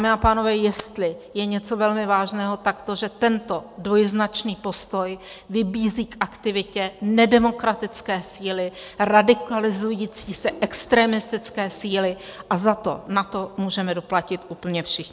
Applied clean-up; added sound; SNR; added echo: none; none; none; none.